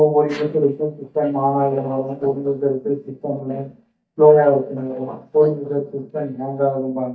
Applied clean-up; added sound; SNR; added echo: neural mask model DeepFilterNet 3.